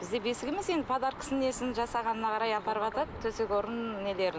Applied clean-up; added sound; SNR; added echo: none; none; none; none.